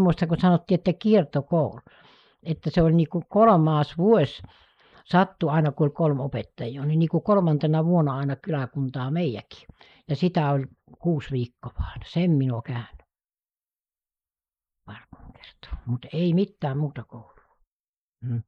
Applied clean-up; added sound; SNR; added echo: neural mask model Resemble Enhance denoiser.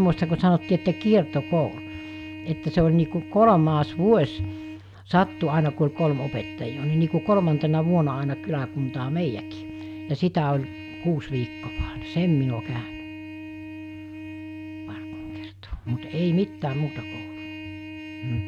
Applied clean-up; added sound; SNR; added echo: none; Trumpet; 13 dB; none.